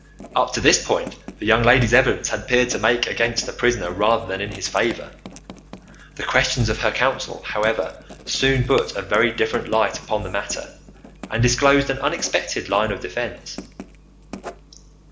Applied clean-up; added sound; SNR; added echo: none; Writing; 19 dB; reverberation time 0.6 s.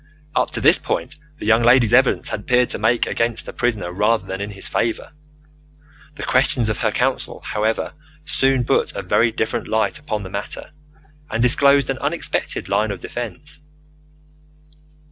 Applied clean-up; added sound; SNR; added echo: none; none; none; none.